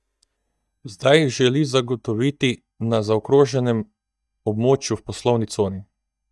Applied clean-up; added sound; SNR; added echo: neural mask model DeepFilterNet 3.